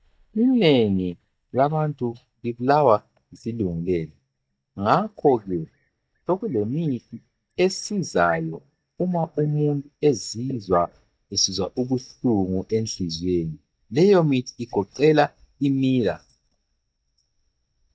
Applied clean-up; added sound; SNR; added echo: neural mask model DeepFilterNet 3.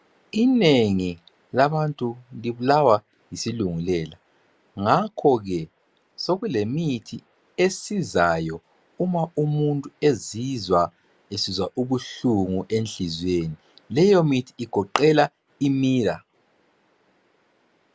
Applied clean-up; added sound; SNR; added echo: none; none; none; none.